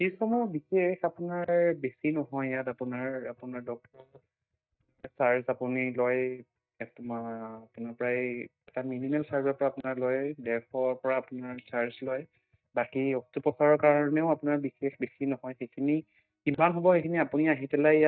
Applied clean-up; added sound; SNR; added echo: neural mask model DeepFilterNet 3.